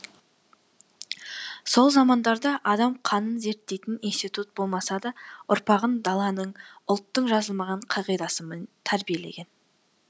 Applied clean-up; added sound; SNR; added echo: none; none; none; none.